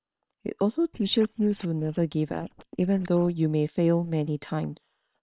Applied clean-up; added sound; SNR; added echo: neural separator model SepFormer WHAM!.